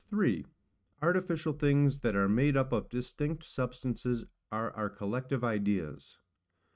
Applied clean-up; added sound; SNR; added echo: neural mask model RNNoise.